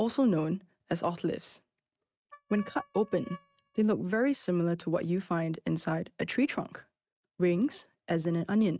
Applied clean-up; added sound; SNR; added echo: neural mask model RNNoise.